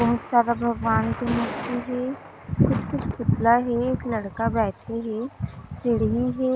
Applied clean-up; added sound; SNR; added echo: none; Thunder; 14 dB; none.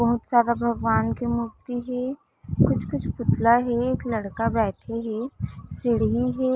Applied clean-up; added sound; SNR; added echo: none; none; none; none.